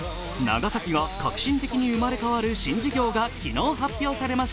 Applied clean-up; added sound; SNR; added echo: none; none; none; none.